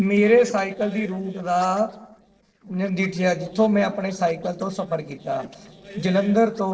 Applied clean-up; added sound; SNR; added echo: neural separator model SepFormer DNS4.